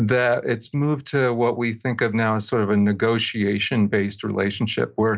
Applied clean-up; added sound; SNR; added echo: none; none; none; none.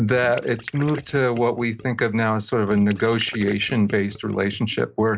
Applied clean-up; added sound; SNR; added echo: none; Gurgling; 18 dB; none.